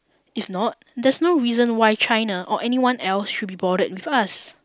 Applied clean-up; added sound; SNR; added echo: none; none; none; none.